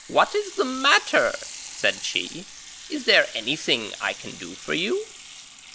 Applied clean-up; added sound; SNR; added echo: none; Sink (filling or washing) / Water tap, faucet; 15 dB; none.